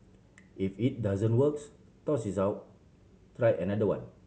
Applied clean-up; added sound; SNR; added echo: none; none; none; none.